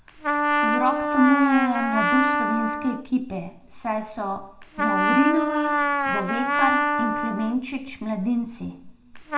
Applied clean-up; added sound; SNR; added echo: none; Trumpet; 0 dB; reverberation time 0.6 s.